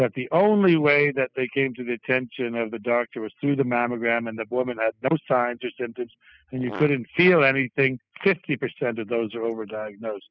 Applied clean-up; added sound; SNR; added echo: classical method spectral subtraction.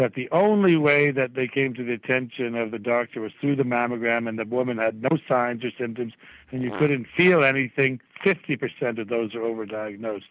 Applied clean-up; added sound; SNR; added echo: none; Fart; 17 dB; none.